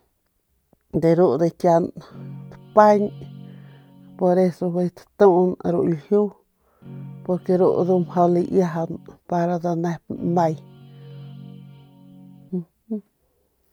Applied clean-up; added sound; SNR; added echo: none; Guitar; 19 dB; none.